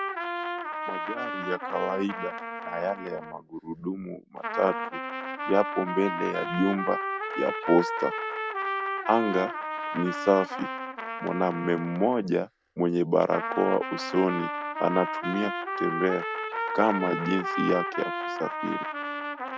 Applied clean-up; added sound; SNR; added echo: none; Trumpet; 4 dB; none.